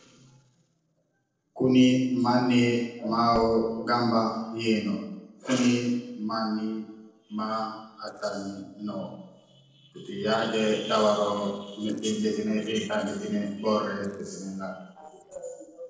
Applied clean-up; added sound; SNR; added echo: neural separator model SepFormer DNS4.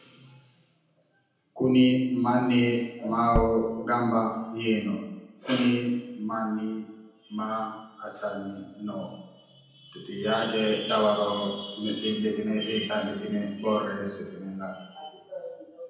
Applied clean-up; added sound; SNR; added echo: none; Tap / Bass drum; 5 dB; reverberation time 0.9 s.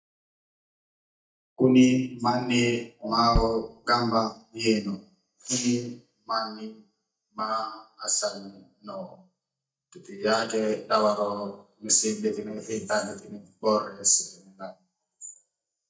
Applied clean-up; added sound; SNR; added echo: neural mask model DeepFilterNet 3.